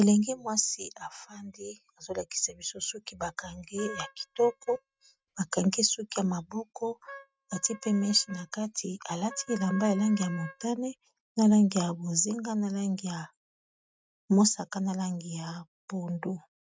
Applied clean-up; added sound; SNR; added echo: neural mask model RNNoise.